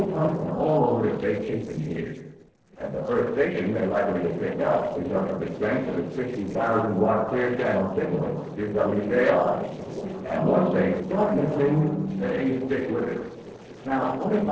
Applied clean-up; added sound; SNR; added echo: neural separator model SepFormer DNS4.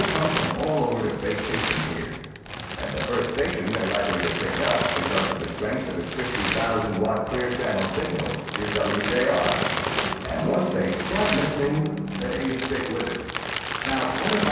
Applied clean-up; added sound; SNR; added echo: none; Crumpling, crinkling; 3 dB; reverberation time 1.2 s.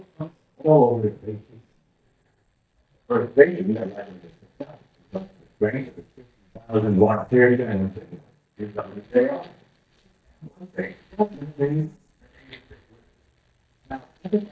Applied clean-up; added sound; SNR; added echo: neural mask model DeepFilterNet 3.